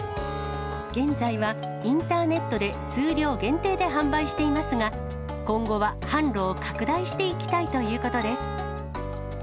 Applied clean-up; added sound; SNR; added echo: none; Wind instrument, woodwind instrument; 12 dB; none.